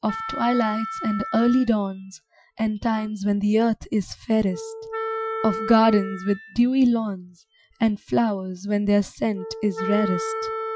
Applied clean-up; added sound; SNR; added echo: classical method Wiener filter.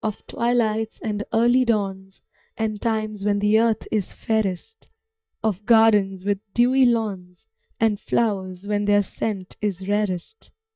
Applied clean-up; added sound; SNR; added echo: neural mask model DeepFilterNet 3.